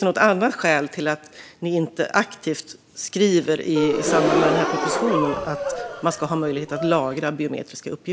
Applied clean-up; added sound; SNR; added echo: none; Gasp; 2 dB; none.